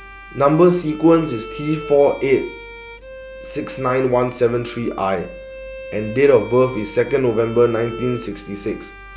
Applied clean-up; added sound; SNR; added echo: none; Bowed string instrument; 16 dB; none.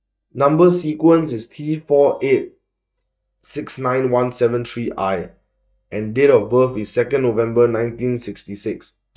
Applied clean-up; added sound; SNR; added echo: neural mask model DeepFilterNet 3.